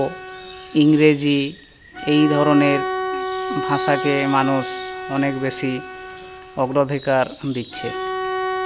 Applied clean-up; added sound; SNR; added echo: none; Bowed string instrument; 7 dB; none.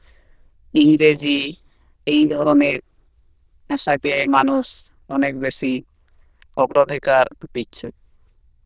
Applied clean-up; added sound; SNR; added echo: neural diffusion model UNIVERSE++.